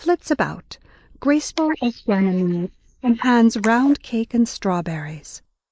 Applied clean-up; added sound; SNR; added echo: neural mask model Resemble Enhance denoiser.